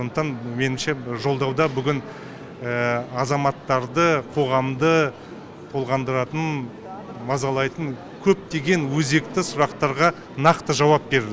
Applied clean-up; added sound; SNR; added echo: none; none; none; none.